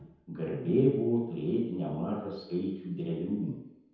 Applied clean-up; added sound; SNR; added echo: none; none; none; reverberation time 0.9 s.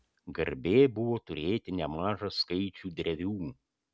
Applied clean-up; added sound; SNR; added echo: none; none; none; none.